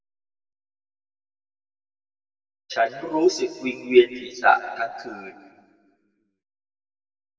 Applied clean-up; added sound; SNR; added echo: none; none; none; reverberation time 1.5 s.